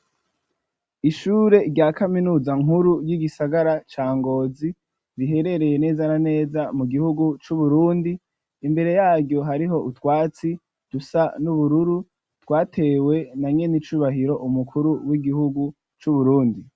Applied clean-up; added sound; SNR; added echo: none; none; none; none.